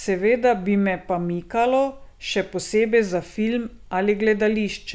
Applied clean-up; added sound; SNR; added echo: none; none; none; none.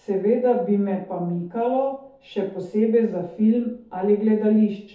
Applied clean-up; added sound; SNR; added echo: none; none; none; reverberation time 0.5 s.